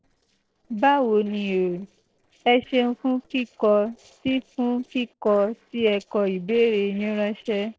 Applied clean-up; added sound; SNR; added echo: neural separator model SepFormer DNS4.